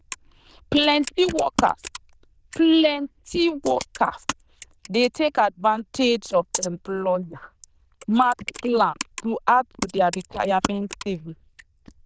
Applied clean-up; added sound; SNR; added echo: neural diffusion model UNIVERSE++.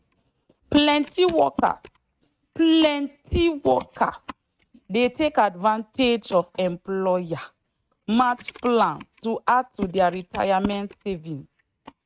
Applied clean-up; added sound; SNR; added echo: neural mask model RNNoise.